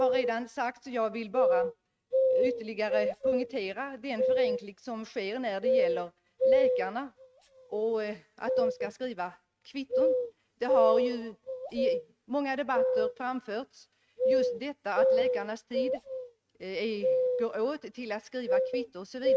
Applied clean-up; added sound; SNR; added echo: neural mask model RNNoise.